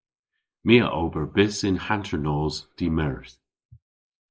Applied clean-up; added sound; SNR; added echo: neural mask model Resemble Enhance denoiser.